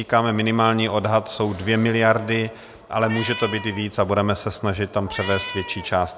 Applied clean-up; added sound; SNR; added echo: none; Meow; 11 dB; none.